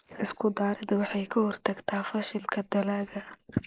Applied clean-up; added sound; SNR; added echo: neural mask model Resemble Enhance denoiser.